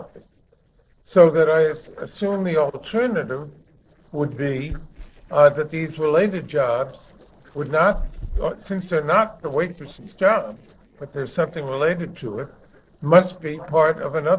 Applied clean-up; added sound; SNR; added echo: neural separator model SepFormer DNS4.